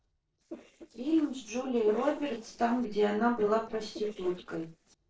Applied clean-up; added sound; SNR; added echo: neural separator model SepFormer DNS4.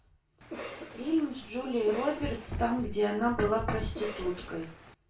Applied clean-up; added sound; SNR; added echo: none; Cough; 12 dB; reverberation time 0.3 s.